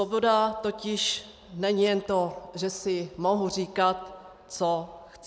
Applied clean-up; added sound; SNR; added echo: none; none; none; none.